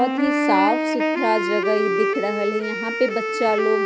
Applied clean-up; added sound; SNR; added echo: none; Wind instrument, woodwind instrument; 0 dB; none.